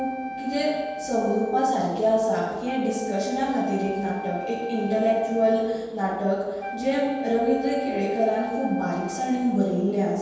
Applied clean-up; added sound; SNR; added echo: none; Wind instrument, woodwind instrument; 11 dB; reverberation time 1.2 s.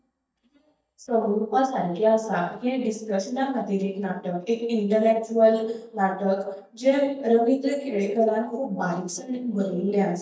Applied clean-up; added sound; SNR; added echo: neural mask model DeepFilterNet 3.